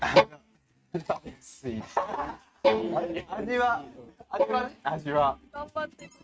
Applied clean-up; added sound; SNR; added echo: neural mask model RNNoise.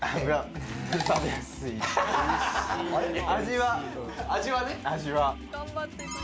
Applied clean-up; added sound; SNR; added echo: none; none; none; none.